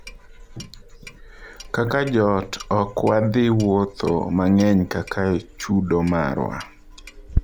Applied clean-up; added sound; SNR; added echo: none; Clock; 13 dB; none.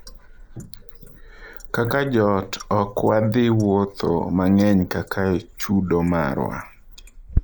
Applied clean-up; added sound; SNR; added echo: neural mask model Resemble Enhance denoiser.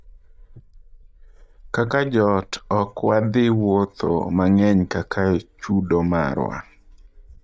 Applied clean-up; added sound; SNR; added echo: neural mask model DeepFilterNet 3.